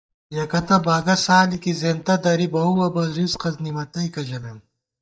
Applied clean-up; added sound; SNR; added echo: neural mask model DeepFilterNet 3.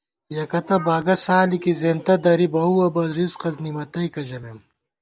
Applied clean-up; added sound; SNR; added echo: none; none; none; none.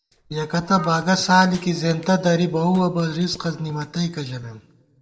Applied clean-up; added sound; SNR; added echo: neural separator model SepFormer DNS4.